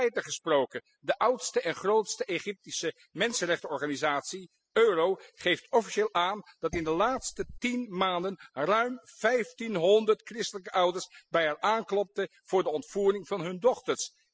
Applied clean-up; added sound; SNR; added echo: classical method spectral subtraction.